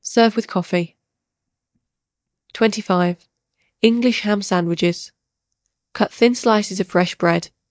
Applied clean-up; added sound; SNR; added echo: neural mask model DeepFilterNet 3.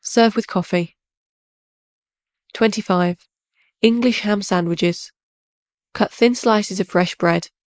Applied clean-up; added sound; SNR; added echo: neural mask model Resemble Enhance denoiser.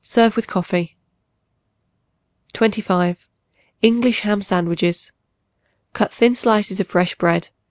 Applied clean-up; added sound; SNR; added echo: none; none; none; none.